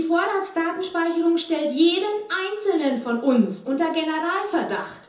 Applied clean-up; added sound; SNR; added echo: none; none; none; reverberation time 0.6 s.